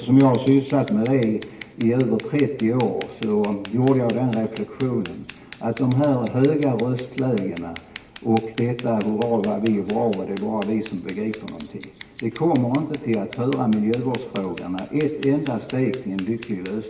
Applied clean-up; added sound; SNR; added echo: none; Scissors; 17 dB; reverberation time 1.4 s.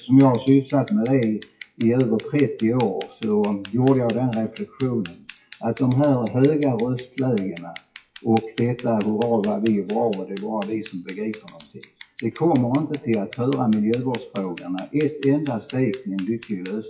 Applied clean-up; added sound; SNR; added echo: classical method WPE with log-MMSE.